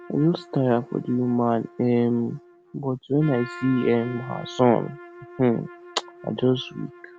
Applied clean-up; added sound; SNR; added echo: none; Trumpet; 19 dB; none.